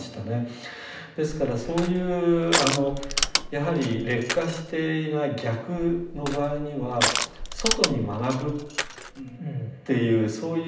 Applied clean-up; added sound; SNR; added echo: none; Crushing; 3 dB; reverberation time 0.8 s.